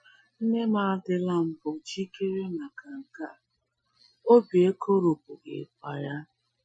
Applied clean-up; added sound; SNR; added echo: classical method Wiener filter.